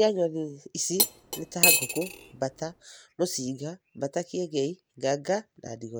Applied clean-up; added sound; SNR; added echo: none; Cutlery, silverware; -3 dB; none.